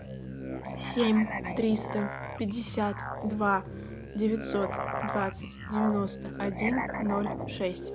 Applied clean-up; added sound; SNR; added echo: none; Musical instrument; 5 dB; none.